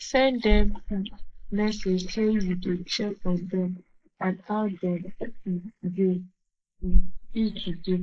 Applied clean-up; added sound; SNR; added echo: neural mask model Resemble Enhance denoiser.